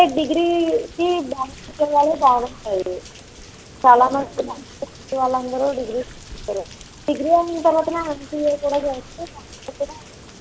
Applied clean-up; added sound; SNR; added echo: none; Rain; 20 dB; none.